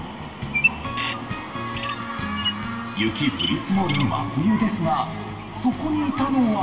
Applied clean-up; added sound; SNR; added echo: none; Bird vocalization, bird call, bird song; 8 dB; reverberation time 2.5 s.